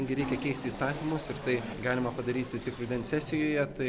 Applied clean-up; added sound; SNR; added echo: none; Toilet flush / Water; 13 dB; none.